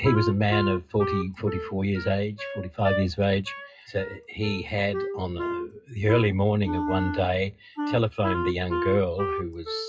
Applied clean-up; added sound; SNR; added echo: classical method WPE with log-MMSE.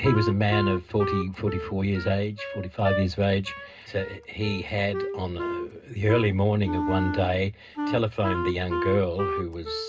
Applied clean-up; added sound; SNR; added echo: none; Wind instrument, woodwind instrument; 6 dB; reverberation time 0.2 s.